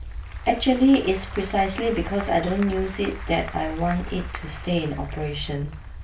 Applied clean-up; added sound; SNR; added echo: none; Applause / Crowd; 17 dB; reverberation time 0.3 s.